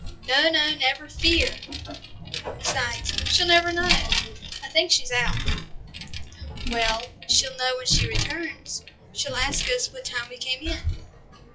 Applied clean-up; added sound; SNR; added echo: classical method WPE with log-MMSE.